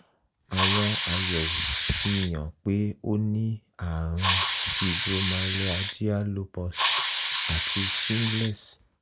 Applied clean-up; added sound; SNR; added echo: none; Hiss; -1 dB; none.